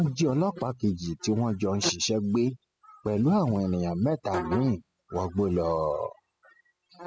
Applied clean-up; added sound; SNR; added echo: classical method spectral subtraction.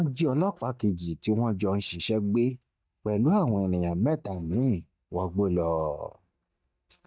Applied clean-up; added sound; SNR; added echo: neural mask model DeepFilterNet 3.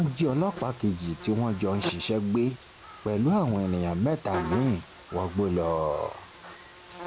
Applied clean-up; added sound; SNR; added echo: none; Buzz; 13 dB; none.